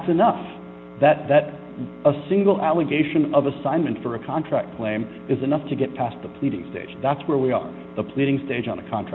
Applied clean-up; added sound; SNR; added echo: none; none; none; none.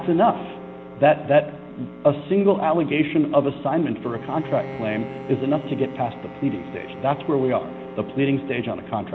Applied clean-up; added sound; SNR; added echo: none; Bowed string instrument; 17 dB; none.